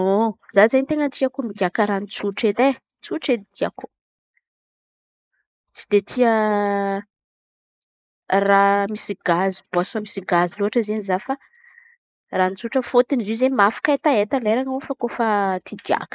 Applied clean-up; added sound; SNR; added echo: neural mask model Resemble Enhance denoiser.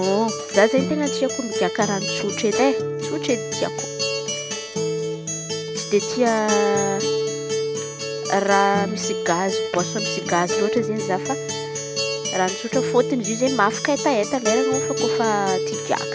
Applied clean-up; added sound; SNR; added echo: none; Acoustic guitar; 2 dB; none.